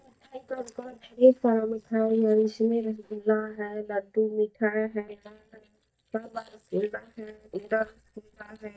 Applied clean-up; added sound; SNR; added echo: neural mask model DeepFilterNet 3.